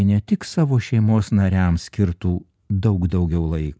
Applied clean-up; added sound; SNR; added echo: none; none; none; none.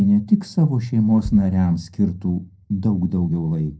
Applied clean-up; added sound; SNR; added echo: neural separator model SepFormer DNS4.